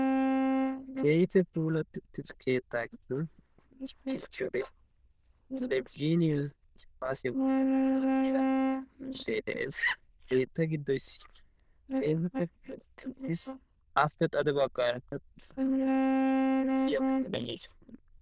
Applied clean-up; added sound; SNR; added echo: neural diffusion model UNIVERSE++.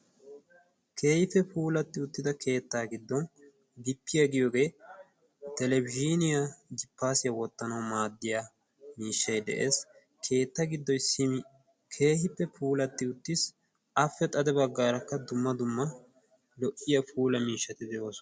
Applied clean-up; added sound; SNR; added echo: none; none; none; none.